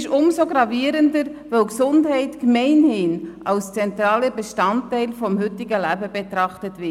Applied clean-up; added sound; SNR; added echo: none; none; none; none.